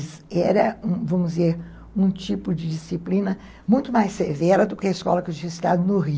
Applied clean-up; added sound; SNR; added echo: none; none; none; none.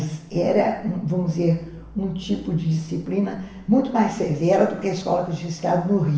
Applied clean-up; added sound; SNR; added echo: none; none; none; reverberation time 0.8 s.